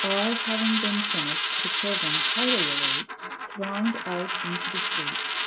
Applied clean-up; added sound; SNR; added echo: none; Coin (dropping); -4 dB; none.